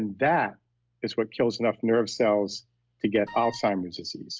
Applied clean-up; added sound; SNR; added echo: none; Wind instrument, woodwind instrument; 18 dB; none.